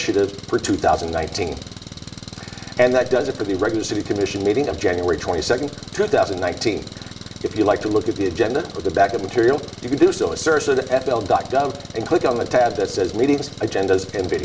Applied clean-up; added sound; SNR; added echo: none; Engine; 15 dB; reverberation time 2.4 s.